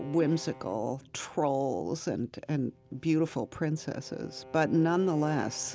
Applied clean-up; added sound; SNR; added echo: none; Bowed string instrument; 20 dB; none.